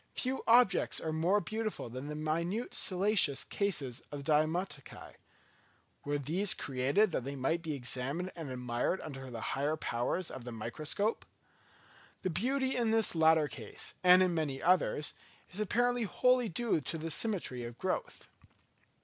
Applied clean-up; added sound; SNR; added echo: none; none; none; none.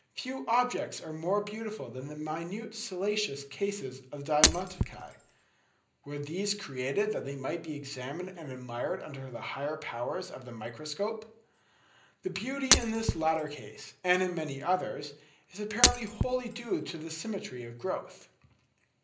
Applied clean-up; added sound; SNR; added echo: none; Shatter; -4 dB; reverberation time 0.5 s.